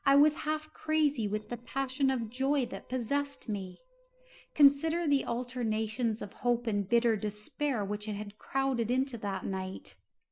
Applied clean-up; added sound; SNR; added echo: neural separator model SepFormer DNS4.